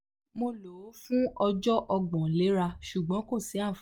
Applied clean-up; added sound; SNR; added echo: none; none; none; none.